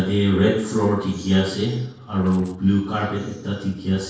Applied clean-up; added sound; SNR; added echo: neural separator model SepFormer DNS4.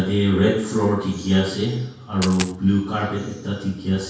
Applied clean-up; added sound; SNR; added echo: none; Coin (dropping); 9 dB; reverberation time 0.6 s.